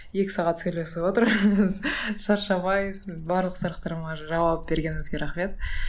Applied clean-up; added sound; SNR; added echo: none; Bird vocalization, bird call, bird song; 9 dB; none.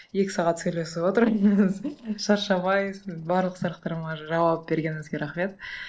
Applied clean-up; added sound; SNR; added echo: neural separator model SepFormer DNS4.